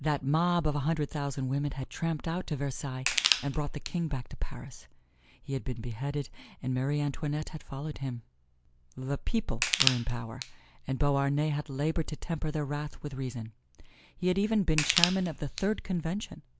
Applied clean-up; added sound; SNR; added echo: none; Crushing; 2 dB; none.